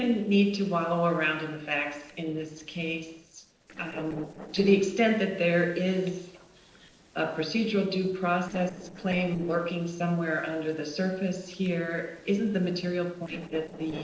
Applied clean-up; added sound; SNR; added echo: neural separator model SepFormer DNS4.